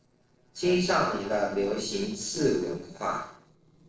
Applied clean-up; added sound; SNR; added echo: neural separator model SepFormer DNS4.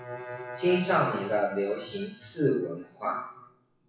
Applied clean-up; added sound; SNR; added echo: classical method WPE with log-MMSE.